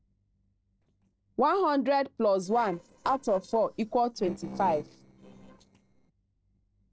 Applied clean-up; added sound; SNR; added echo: neural separator model SepFormer DNS4.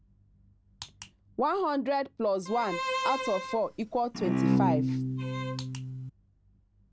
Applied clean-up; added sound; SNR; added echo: none; Bowed string instrument; -2 dB; none.